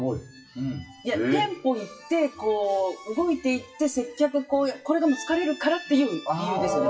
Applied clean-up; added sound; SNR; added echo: classical method WPE with log-MMSE.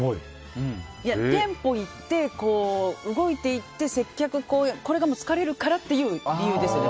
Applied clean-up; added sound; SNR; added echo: none; none; none; none.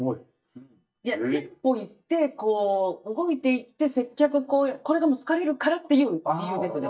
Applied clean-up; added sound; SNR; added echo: neural mask model DeepFilterNet 3.